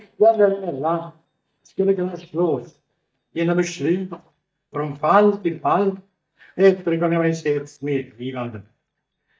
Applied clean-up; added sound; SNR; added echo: neural mask model DeepFilterNet 3.